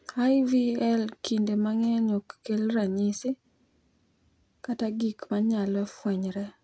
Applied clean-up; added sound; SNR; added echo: none; none; none; none.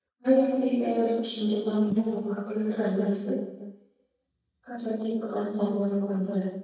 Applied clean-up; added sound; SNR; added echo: neural mask model DeepFilterNet 3.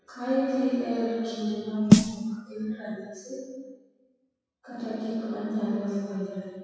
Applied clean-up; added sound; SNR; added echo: classical method WPE with log-MMSE.